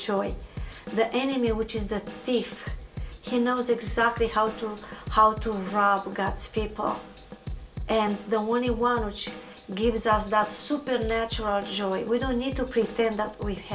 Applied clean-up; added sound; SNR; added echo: none; Drum / Drum kit; 11 dB; reverberation time 0.2 s.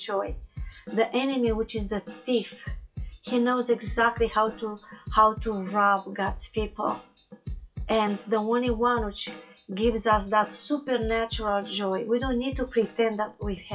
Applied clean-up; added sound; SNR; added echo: classical method WPE with log-MMSE.